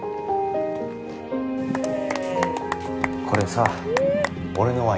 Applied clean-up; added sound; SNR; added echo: none; Applause / Cheering / Clapping; 2 dB; none.